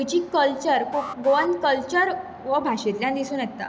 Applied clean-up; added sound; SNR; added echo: none; Alarm; 16 dB; none.